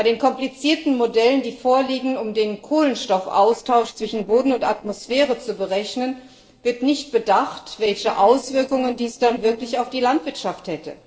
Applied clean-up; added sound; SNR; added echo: neural separator model SepFormer DNS4.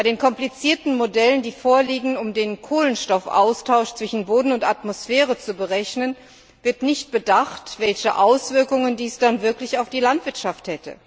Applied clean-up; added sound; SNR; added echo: none; none; none; none.